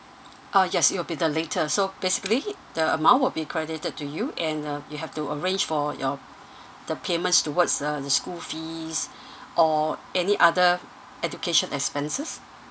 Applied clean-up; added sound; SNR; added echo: none; none; none; none.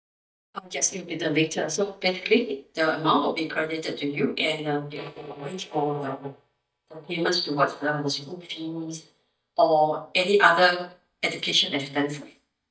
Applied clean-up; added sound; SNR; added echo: neural mask model DeepFilterNet 3.